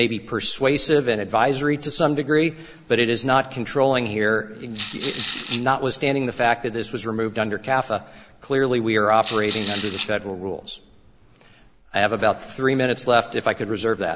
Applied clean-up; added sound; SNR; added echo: none; Rattle / Rattle (instrument); 3 dB; none.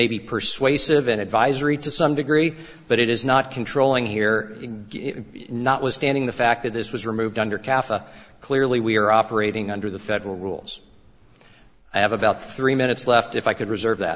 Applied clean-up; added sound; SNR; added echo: none; none; none; none.